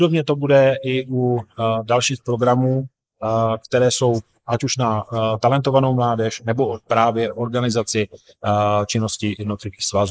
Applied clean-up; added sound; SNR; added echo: neural mask model Resemble Enhance denoiser.